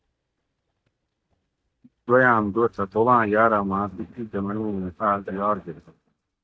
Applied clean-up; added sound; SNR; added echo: neural mask model DeepFilterNet 3.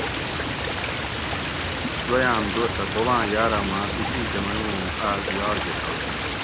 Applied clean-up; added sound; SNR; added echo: none; Stream; -1 dB; none.